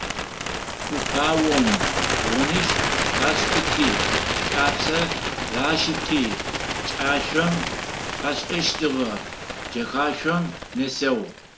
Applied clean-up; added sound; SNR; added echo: none; Bird; 0 dB; none.